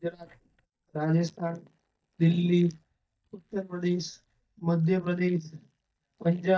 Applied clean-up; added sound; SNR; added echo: neural mask model DeepFilterNet 3.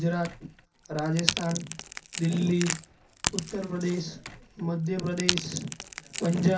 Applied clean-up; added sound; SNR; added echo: none; Crack / Crackle; 6 dB; reverberation time 0.3 s.